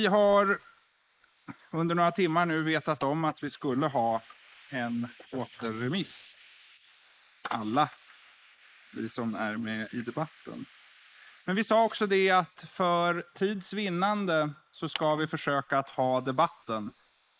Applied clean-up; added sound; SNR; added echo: neural mask model Resemble Enhance denoiser.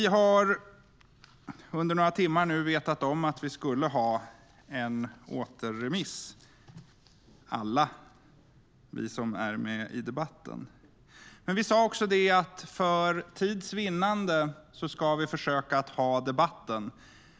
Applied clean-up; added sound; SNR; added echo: none; none; none; none.